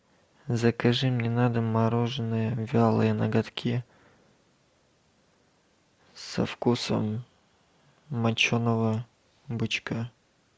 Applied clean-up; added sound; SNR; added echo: none; none; none; none.